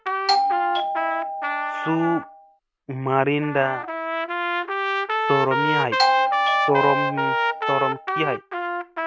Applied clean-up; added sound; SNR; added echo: none; Trumpet + Doorbell; -3 dB; none.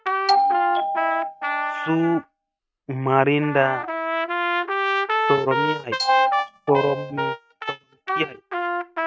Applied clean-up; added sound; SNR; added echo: neural mask model RNNoise.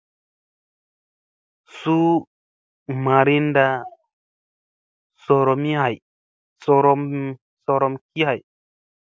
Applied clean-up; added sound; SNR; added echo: none; none; none; none.